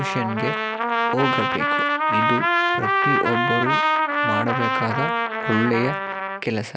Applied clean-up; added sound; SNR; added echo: none; Trumpet; -4 dB; none.